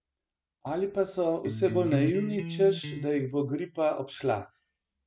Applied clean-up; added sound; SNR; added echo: none; Electric guitar; 6 dB; none.